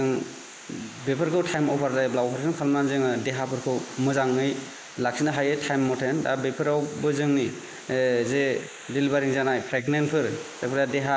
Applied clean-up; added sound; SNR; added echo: neural mask model Resemble Enhance denoiser.